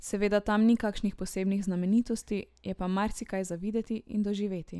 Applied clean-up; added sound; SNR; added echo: none; none; none; none.